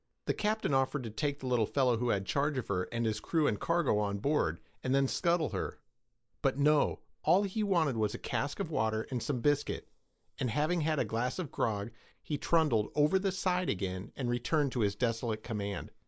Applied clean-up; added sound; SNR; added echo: neural mask model Resemble Enhance denoiser.